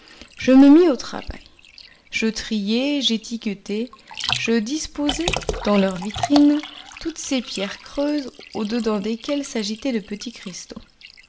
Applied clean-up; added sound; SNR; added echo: none; Liquid; 13 dB; reverberation time 0.4 s.